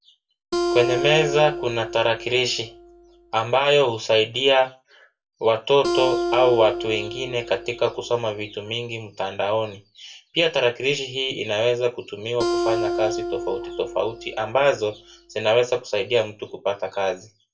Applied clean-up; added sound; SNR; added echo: none; Acoustic guitar; 6 dB; reverberation time 0.2 s.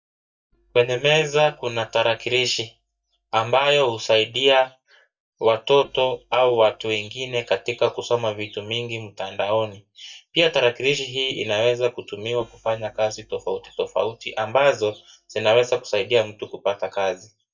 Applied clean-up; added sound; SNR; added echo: neural mask model DeepFilterNet 3.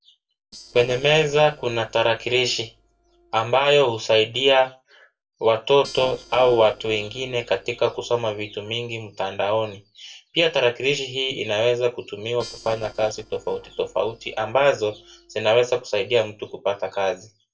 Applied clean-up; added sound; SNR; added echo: neural separator model SepFormer DNS4.